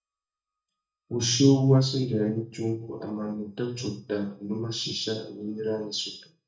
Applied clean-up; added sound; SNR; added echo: neural mask model DeepFilterNet 3.